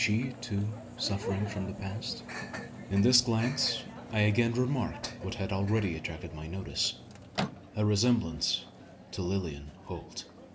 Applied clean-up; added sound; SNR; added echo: none; Microwave oven; 11 dB; none.